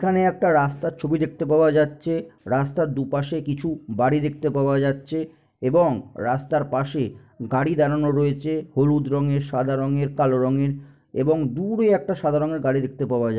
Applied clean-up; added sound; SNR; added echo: none; none; none; none.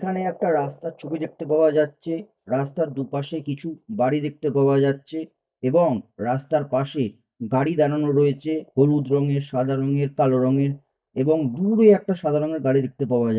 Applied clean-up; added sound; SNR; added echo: neural mask model DeepFilterNet 3.